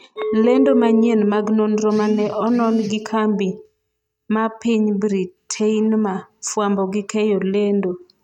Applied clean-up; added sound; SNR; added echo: neural mask model RNNoise.